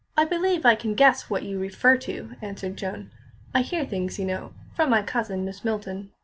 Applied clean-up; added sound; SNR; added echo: none; none; none; none.